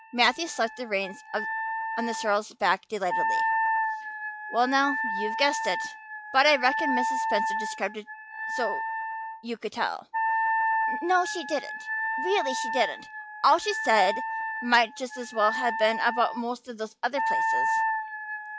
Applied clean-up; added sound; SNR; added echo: classical method log-MMSE.